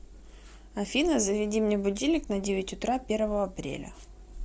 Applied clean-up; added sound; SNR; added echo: none; none; none; none.